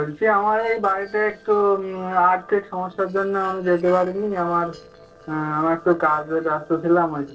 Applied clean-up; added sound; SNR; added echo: neural separator model SepFormer DNS4.